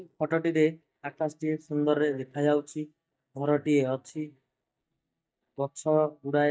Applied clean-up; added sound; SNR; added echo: neural mask model DeepFilterNet 3.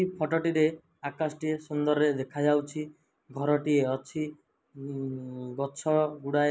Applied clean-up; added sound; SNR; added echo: none; none; none; none.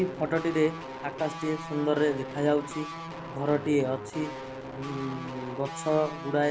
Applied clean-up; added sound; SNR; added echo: none; Guitar; 10 dB; none.